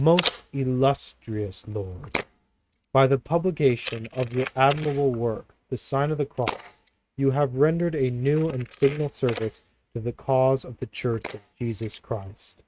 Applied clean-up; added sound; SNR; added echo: neural mask model RNNoise.